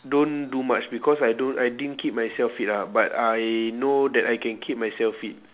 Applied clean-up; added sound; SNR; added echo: none; none; none; none.